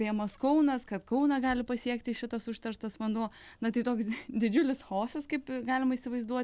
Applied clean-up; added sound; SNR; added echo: none; none; none; none.